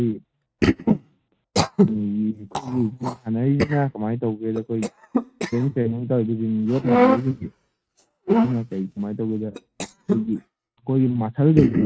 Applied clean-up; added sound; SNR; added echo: neural mask model RNNoise.